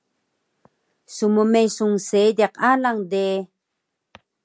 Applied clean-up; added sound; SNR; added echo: none; none; none; none.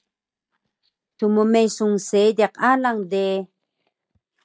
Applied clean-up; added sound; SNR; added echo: neural mask model DeepFilterNet 3.